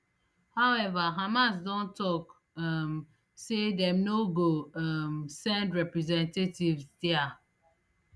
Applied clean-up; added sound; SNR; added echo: none; none; none; none.